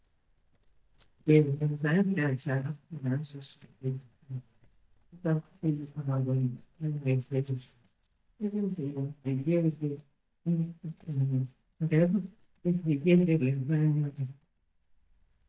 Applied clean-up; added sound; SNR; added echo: neural mask model DeepFilterNet 3.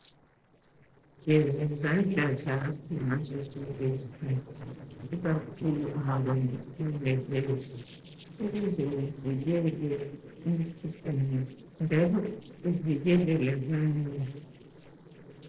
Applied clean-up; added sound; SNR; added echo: neural separator model SepFormer DNS4.